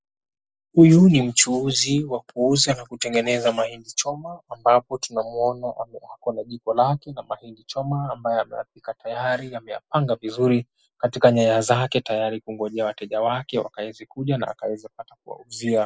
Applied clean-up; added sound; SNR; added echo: neural mask model Resemble Enhance denoiser.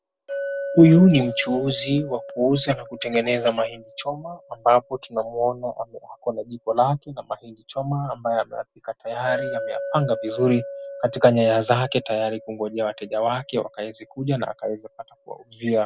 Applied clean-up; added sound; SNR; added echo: none; Chink, clink; 13 dB; none.